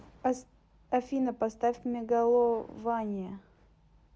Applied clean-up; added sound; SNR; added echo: none; none; none; none.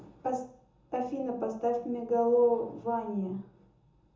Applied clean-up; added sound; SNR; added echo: none; none; none; reverberation time 0.6 s.